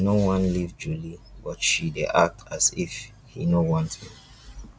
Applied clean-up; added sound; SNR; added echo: none; none; none; none.